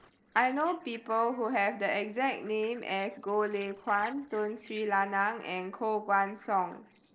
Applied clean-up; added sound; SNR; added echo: neural separator model SepFormer DNS4.